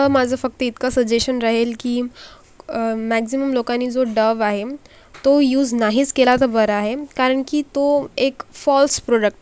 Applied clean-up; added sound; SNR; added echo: none; none; none; none.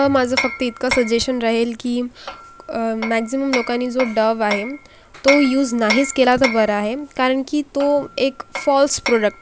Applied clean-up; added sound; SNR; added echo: none; Hammer; 10 dB; none.